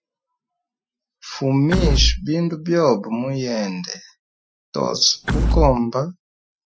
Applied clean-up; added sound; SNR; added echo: classical method Wiener filter.